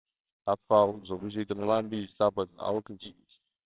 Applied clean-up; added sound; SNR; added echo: neural separator model SepFormer WHAMR!.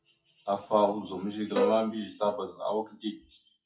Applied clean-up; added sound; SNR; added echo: classical method WPE with log-MMSE.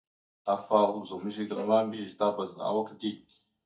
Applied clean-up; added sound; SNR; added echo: neural mask model DeepFilterNet 3.